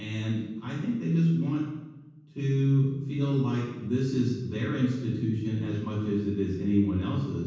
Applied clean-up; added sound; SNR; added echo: none; none; none; reverberation time 1.2 s.